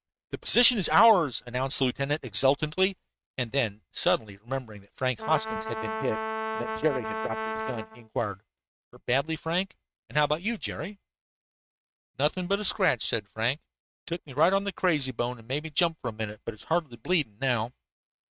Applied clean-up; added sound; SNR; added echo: neural mask model RNNoise.